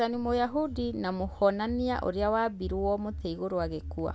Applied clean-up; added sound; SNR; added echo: none; none; none; none.